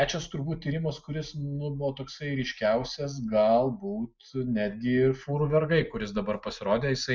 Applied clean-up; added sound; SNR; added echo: none; none; none; none.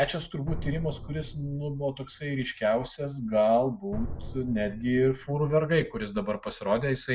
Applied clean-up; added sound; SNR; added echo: none; Drum; 12 dB; none.